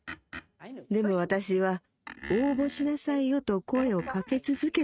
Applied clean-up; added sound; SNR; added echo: neural mask model RNNoise.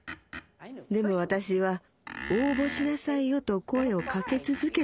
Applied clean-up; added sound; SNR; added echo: none; Screech; 14 dB; none.